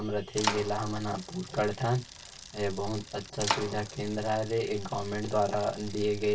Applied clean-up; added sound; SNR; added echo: none; Bicycle; 9 dB; reverberation time 0.1 s.